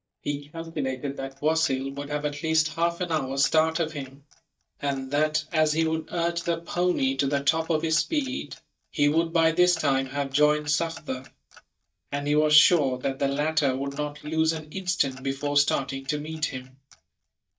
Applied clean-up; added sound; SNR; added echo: neural mask model DeepFilterNet 3.